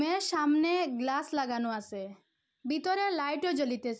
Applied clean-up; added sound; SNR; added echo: none; none; none; none.